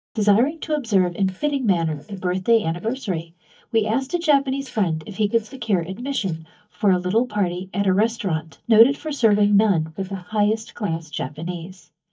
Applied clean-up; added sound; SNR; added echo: neural mask model DeepFilterNet 3.